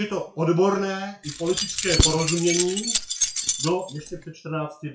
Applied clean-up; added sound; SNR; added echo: classical method WPE with log-MMSE.